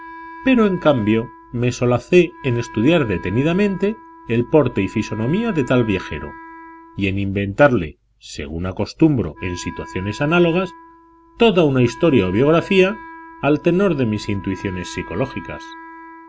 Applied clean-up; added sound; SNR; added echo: none; Wind instrument, woodwind instrument; 19 dB; none.